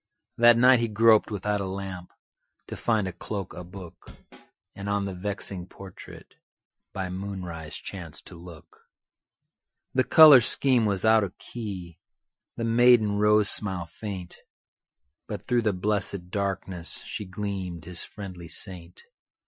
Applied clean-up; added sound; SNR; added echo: classical method Wiener filter.